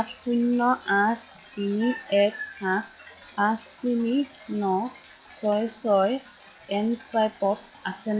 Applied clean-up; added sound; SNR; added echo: classical method log-MMSE.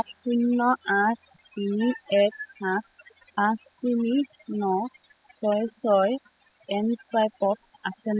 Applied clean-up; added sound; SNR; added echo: classical method spectral subtraction.